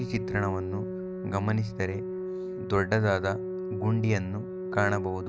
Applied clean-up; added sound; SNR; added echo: none; Organ; 6 dB; none.